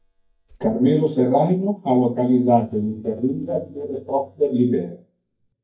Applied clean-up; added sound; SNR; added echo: neural mask model DeepFilterNet 3.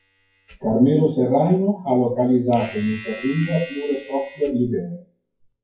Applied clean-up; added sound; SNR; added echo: classical method WPE with log-MMSE.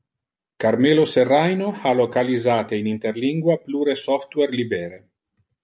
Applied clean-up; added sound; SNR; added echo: none; none; none; none.